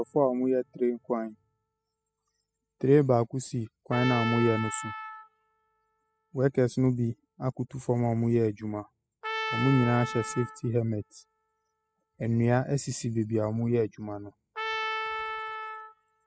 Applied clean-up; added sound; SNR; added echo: classical method spectral subtraction.